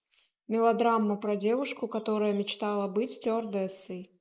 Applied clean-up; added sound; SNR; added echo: neural mask model Resemble Enhance denoiser.